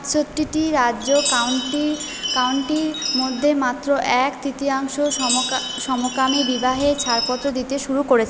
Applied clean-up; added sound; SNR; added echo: none; Chime; 6 dB; none.